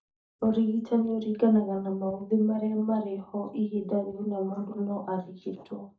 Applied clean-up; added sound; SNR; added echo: neural mask model DeepFilterNet 3.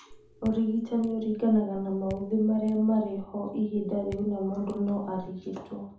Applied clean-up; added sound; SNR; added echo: none; Raindrop / Drip; 19 dB; reverberation time 0.7 s.